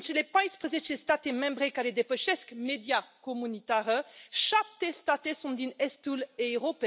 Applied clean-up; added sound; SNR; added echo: none; none; none; none.